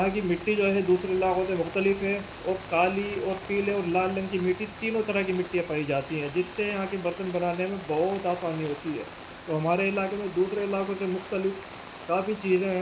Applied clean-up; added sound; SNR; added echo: none; Rain; 16 dB; reverberation time 1.9 s.